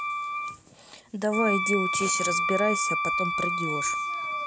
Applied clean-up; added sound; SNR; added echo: none; Wind instrument, woodwind instrument; -1 dB; none.